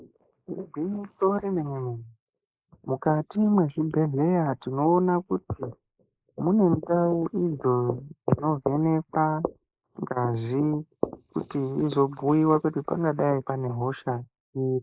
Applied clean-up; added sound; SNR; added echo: neural mask model Resemble Enhance denoiser.